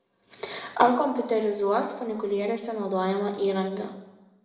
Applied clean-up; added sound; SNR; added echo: none; none; none; reverberation time 0.8 s.